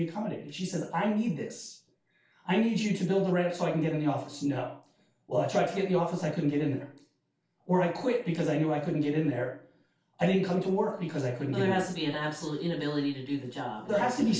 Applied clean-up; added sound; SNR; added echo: none; none; none; reverberation time 0.3 s.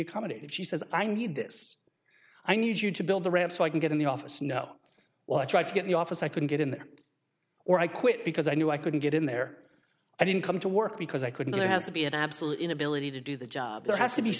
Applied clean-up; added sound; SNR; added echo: none; none; none; none.